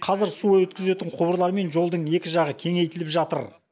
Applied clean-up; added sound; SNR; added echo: none; none; none; none.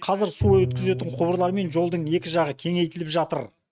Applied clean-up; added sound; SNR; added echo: neural mask model RNNoise.